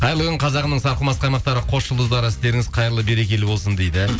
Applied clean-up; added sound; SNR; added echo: none; none; none; none.